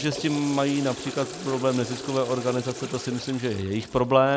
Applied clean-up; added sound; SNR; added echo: none; Toilet flush / Water; 12 dB; none.